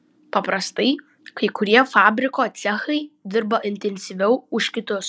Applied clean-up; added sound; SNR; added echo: none; none; none; none.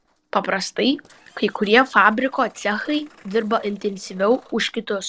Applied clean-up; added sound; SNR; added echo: neural separator model SepFormer DNS4.